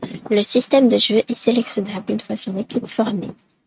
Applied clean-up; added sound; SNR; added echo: neural mask model RNNoise.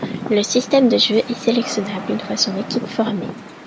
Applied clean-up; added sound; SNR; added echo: none; Rain; 11 dB; none.